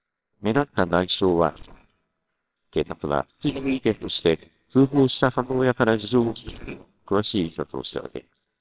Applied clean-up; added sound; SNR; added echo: neural separator model SepFormer WHAMR!.